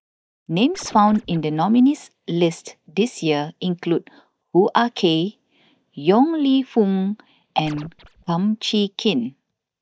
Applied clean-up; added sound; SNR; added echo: neural mask model DeepFilterNet 3.